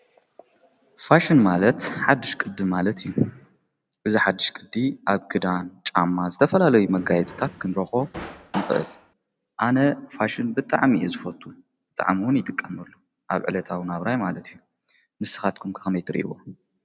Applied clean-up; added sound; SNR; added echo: none; Drawer open or close; 13 dB; none.